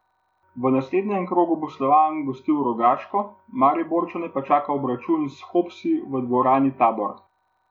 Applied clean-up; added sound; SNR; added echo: none; none; none; none.